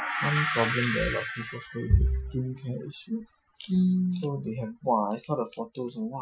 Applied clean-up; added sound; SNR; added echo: classical method Wiener filter.